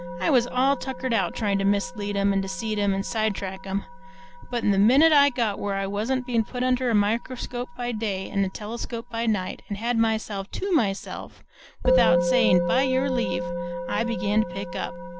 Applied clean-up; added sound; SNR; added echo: none; Musical instrument; 6 dB; none.